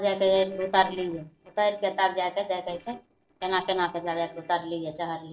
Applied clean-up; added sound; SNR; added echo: neural separator model SepFormer DNS4.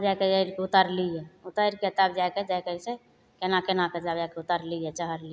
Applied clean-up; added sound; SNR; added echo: none; none; none; none.